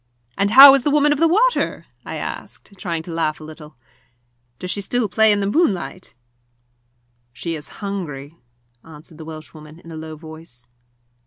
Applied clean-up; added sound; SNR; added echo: none; none; none; none.